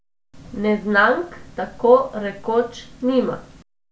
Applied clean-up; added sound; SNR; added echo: none; none; none; none.